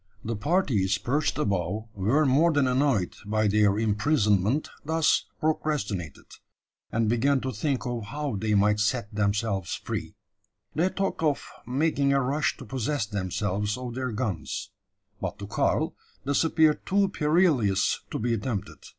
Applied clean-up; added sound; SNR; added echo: none; none; none; none.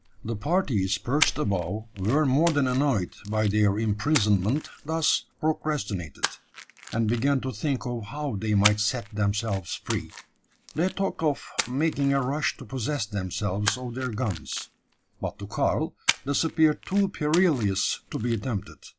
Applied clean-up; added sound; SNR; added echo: none; Splash, splatter; 12 dB; none.